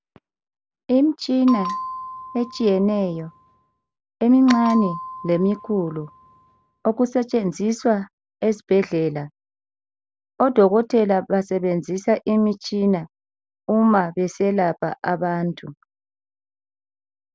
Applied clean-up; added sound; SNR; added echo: none; Bell; 12 dB; none.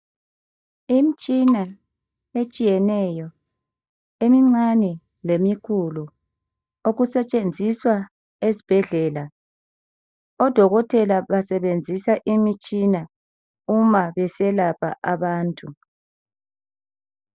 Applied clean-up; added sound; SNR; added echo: neural mask model DeepFilterNet 3.